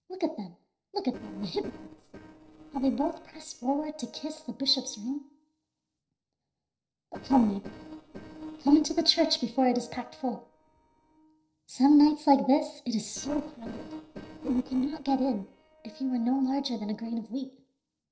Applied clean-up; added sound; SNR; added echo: neural separator model SepFormer DNS4.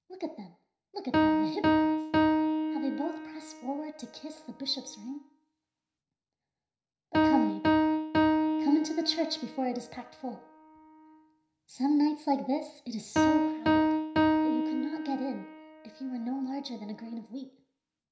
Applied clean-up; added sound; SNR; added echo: none; Piano; -5 dB; reverberation time 0.5 s.